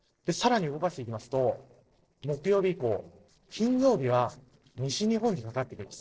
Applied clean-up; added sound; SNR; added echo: neural separator model SepFormer DNS4.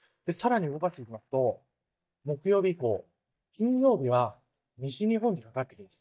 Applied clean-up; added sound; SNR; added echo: neural mask model DeepFilterNet 3.